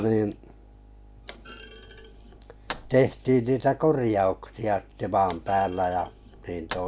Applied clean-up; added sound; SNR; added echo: none; Thump, thud; 19 dB; none.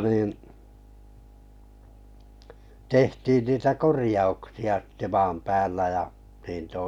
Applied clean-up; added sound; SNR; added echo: none; none; none; none.